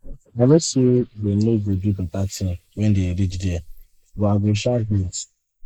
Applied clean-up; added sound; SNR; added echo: neural mask model Resemble Enhance denoiser.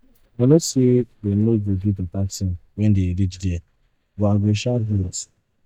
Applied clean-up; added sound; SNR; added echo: neural mask model DeepFilterNet 3.